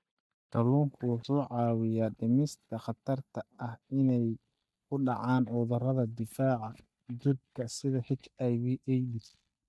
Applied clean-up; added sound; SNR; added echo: neural mask model DeepFilterNet 3.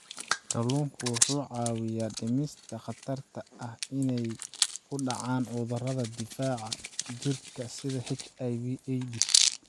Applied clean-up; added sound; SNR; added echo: none; Hands; 1 dB; none.